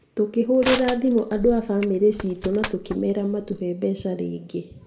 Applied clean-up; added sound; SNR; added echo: none; Crushing; 11 dB; reverberation time 1.8 s.